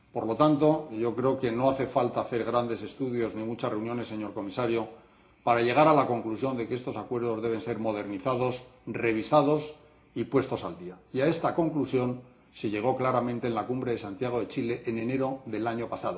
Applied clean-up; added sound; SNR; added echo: none; none; none; reverberation time 0.4 s.